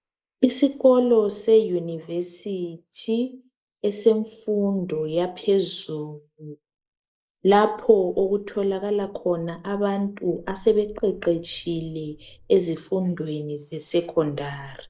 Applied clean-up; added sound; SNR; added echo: neural mask model Resemble Enhance denoiser.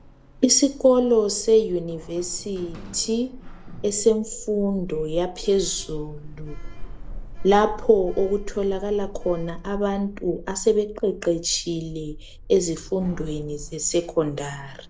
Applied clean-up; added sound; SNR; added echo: none; Sliding door; 12 dB; none.